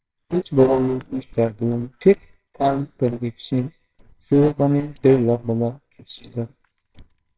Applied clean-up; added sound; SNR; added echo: neural separator model SepFormer WHAMR!.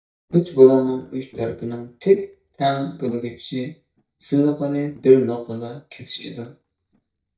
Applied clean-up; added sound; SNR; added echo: neural mask model DeepFilterNet 3.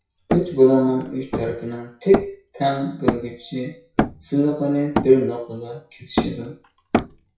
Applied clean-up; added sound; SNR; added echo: classical method WPE with log-MMSE.